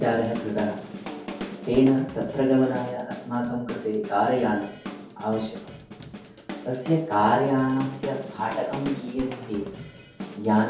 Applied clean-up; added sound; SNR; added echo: none; Drum kit; 12 dB; reverberation time 0.6 s.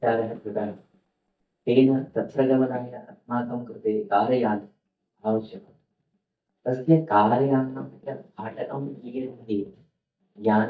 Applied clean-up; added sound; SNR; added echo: neural mask model DeepFilterNet 3.